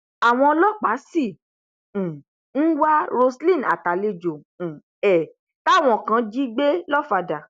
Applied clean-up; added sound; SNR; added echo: none; none; none; none.